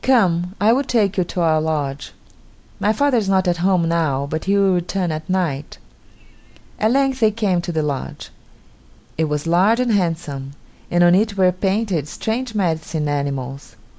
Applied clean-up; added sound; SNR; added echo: none; none; none; none.